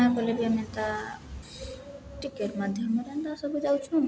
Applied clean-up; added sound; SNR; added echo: none; none; none; none.